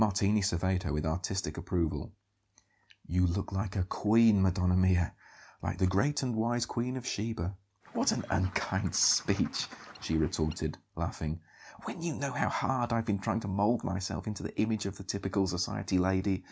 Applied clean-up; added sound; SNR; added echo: none; Bird; 19 dB; none.